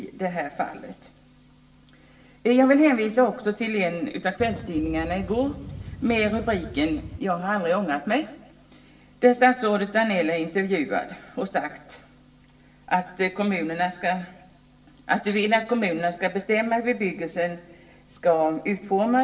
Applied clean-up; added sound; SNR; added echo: none; Boat, Water vehicle; 12 dB; reverberation time 0.8 s.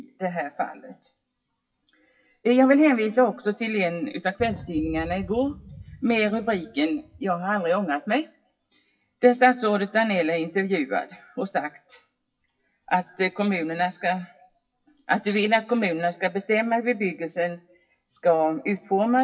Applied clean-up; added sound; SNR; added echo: classical method WPE with log-MMSE.